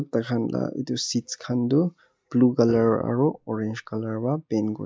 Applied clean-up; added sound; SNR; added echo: neural mask model Resemble Enhance denoiser.